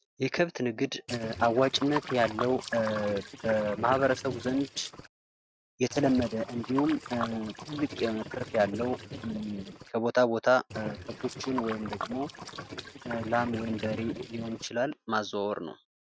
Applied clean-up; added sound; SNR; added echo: neural mask model RNNoise.